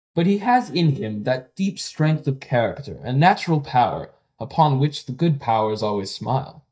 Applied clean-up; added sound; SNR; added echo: neural mask model DeepFilterNet 3.